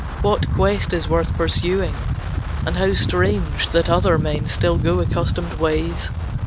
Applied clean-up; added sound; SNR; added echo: none; Wind; 1 dB; none.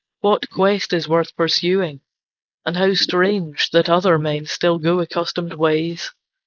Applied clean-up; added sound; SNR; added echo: neural mask model Resemble Enhance denoiser.